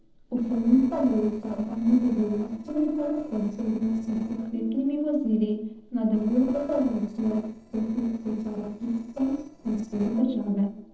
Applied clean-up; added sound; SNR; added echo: neural separator model SepFormer DNS4.